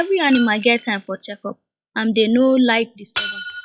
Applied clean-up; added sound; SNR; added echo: classical method log-MMSE.